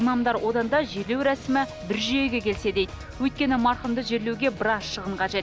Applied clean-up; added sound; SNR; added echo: none; none; none; none.